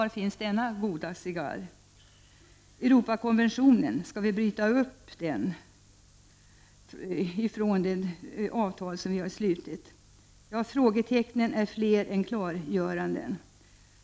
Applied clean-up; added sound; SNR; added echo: none; none; none; none.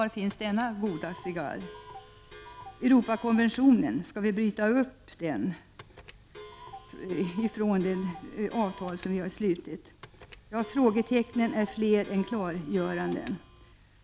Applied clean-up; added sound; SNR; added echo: none; Clock; 18 dB; none.